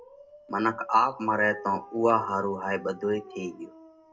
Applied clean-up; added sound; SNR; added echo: none; Dog; 19 dB; reverberation time 0.2 s.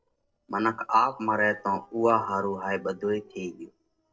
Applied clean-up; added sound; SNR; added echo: neural separator model SepFormer DNS4.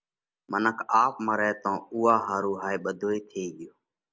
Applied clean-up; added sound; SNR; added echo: none; none; none; none.